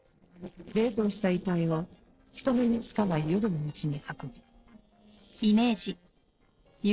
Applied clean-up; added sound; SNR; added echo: neural separator model SepFormer DNS4.